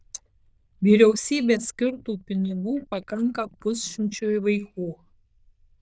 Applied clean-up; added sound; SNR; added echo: neural diffusion model UNIVERSE++.